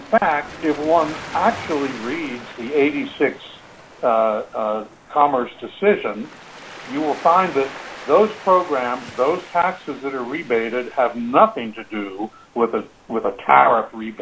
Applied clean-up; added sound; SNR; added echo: none; Waves, surf; 18 dB; none.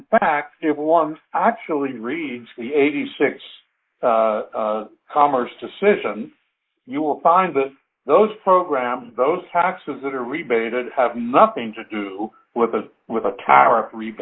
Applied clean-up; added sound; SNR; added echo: neural mask model Resemble Enhance denoiser.